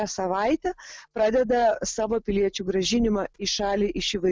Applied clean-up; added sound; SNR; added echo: none; none; none; none.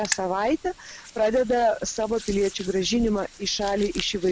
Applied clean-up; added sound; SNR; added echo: none; Hands; 14 dB; none.